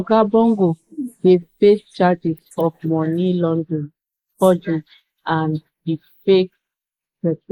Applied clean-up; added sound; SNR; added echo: neural mask model Resemble Enhance denoiser.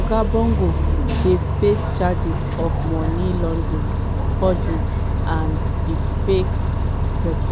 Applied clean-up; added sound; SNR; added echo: none; Bus; -4 dB; none.